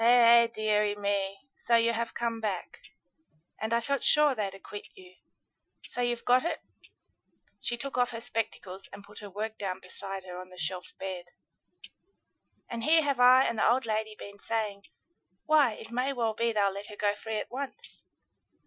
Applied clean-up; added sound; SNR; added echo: classical method Wiener filter.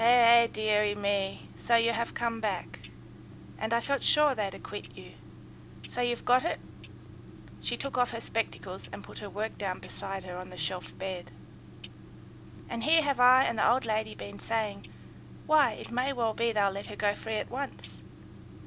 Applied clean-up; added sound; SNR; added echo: none; Clock; 15 dB; none.